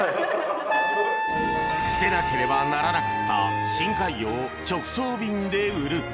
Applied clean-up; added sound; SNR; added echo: none; Trumpet; 0 dB; none.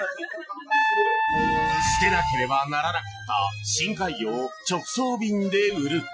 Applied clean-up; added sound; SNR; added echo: classical method Wiener filter.